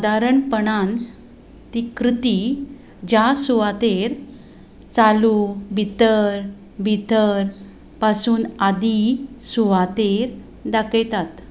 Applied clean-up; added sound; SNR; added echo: none; none; none; none.